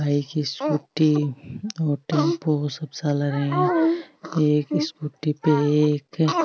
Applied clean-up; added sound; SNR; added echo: none; none; none; none.